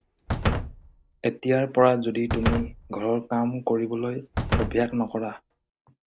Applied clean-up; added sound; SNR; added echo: none; Slam; 5 dB; none.